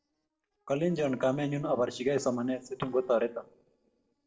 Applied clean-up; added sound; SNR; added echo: neural separator model SepFormer DNS4.